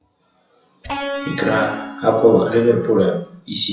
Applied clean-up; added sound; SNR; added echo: classical method WPE with log-MMSE.